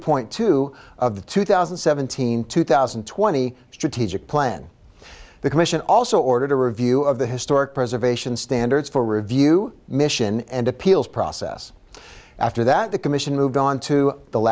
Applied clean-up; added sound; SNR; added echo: none; none; none; none.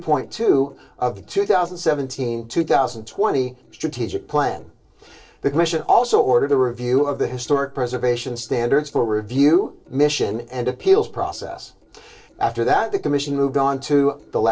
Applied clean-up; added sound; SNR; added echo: neural separator model SepFormer DNS4.